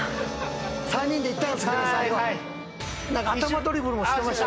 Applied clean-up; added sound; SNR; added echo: none; Bowed string instrument; 16 dB; none.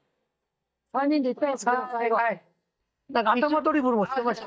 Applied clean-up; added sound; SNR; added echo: neural mask model DeepFilterNet 3.